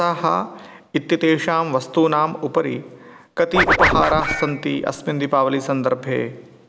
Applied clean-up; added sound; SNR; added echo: none; Scratching (performance technique); -1 dB; none.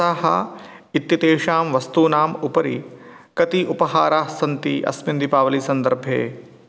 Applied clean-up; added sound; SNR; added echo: none; none; none; none.